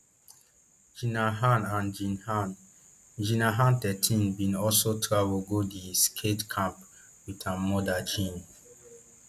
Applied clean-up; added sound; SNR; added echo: none; none; none; none.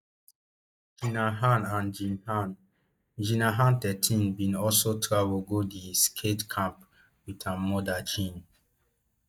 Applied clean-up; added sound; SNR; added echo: neural mask model DeepFilterNet 3.